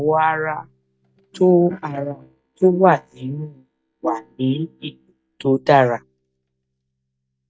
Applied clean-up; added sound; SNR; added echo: neural mask model DeepFilterNet 3.